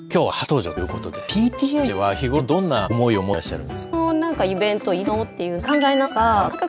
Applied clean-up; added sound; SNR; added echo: none; none; none; none.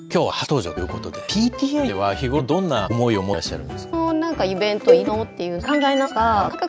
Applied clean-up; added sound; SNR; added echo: none; Cowbell; 1 dB; none.